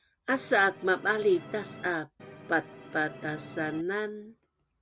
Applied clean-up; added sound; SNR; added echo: none; Musical instrument; 15 dB; none.